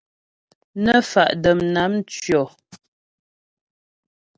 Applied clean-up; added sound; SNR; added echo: none; none; none; none.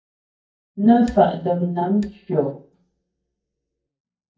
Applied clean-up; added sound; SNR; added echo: neural mask model DeepFilterNet 3.